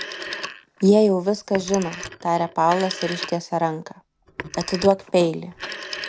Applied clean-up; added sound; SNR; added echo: none; Telephone; 12 dB; none.